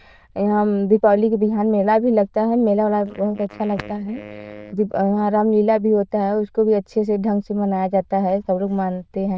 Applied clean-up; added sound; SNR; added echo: neural diffusion model UNIVERSE++.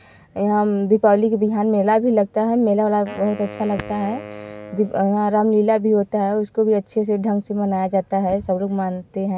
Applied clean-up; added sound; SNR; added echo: none; Wind instrument, woodwind instrument; 18 dB; none.